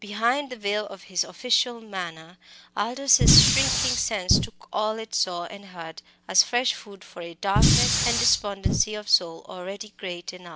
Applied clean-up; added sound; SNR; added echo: none; Fire; -5 dB; none.